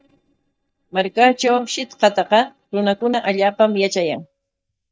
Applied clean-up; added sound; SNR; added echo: neural mask model DeepFilterNet 3.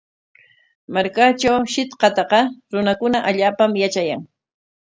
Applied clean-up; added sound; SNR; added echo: none; none; none; none.